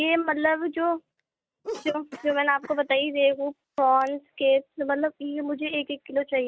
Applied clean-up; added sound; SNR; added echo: neural mask model RNNoise.